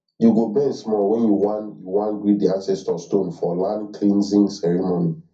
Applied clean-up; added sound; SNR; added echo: none; none; none; reverberation time 0.3 s.